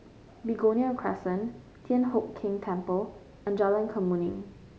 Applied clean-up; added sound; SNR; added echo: none; none; none; none.